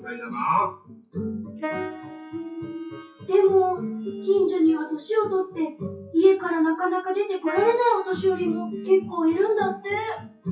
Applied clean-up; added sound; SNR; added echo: classical method WPE with log-MMSE.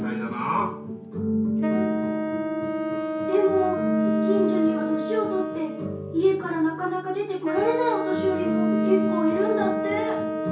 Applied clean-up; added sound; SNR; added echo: none; Wind instrument, woodwind instrument; 5 dB; reverberation time 0.6 s.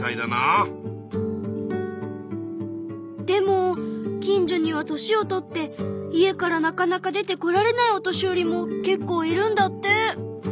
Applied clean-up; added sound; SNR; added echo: none; none; none; none.